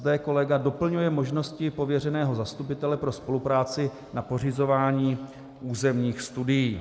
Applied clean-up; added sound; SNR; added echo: none; none; none; none.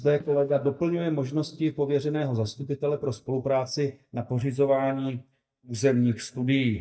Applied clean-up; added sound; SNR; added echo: neural mask model DeepFilterNet 3.